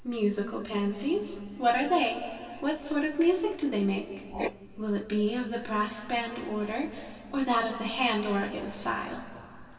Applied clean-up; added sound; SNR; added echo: none; Writing; 18 dB; reverberation time 2.5 s.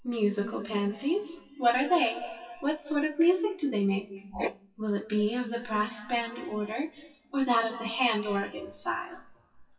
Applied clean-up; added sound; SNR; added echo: classical method WPE with log-MMSE.